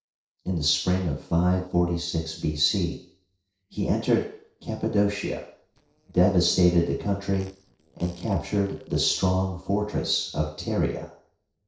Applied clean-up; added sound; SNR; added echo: neural separator model SepFormer DNS4.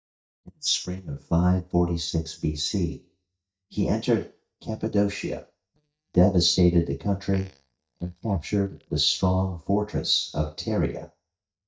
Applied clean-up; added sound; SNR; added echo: neural mask model DeepFilterNet 3.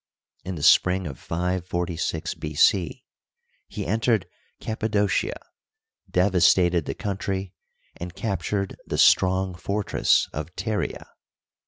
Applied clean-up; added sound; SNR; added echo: none; none; none; none.